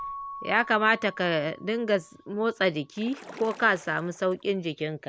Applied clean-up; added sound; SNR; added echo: none; Splash, splatter + Keyboard (musical) / Bell; 17 dB; none.